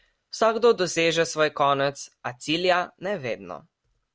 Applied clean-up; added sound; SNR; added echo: none; none; none; none.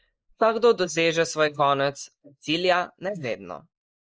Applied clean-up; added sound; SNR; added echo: neural mask model Resemble Enhance denoiser.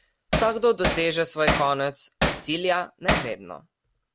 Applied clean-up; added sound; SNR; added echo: none; Hammer; 1 dB; none.